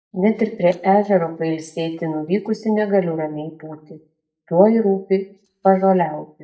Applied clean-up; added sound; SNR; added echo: neural mask model DeepFilterNet 3.